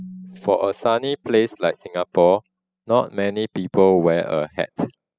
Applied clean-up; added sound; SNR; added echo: classical method spectral subtraction.